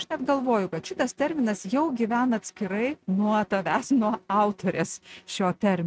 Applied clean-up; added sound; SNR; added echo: neural mask model RNNoise.